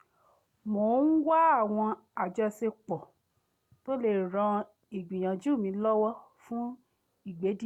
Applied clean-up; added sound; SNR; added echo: none; none; none; none.